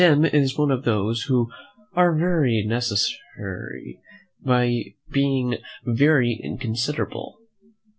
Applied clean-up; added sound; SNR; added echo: none; none; none; none.